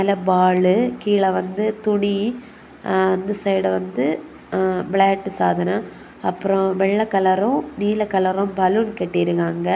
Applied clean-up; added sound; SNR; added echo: none; none; none; none.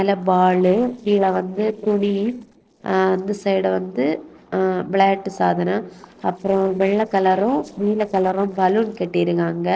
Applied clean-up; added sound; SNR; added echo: neural separator model SepFormer DNS4.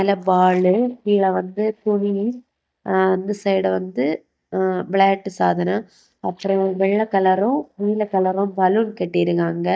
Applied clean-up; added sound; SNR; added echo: neural mask model DeepFilterNet 3.